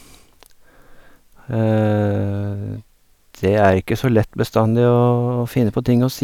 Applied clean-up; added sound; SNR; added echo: none; none; none; none.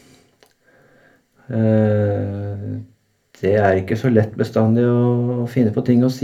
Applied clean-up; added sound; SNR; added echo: none; none; none; reverberation time 0.3 s.